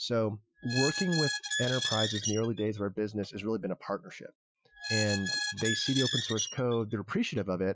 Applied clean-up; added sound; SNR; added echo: classical method Wiener filter.